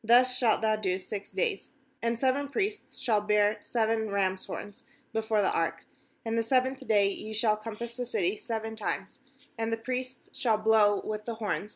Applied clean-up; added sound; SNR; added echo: none; none; none; none.